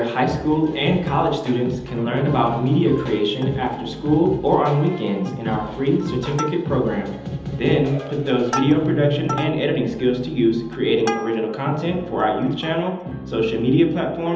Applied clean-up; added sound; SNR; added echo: none; Plucked string instrument; 17 dB; reverberation time 0.9 s.